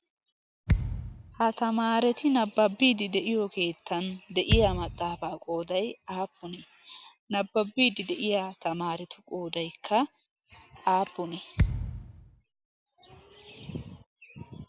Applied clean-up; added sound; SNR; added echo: none; Thump, thud; 1 dB; none.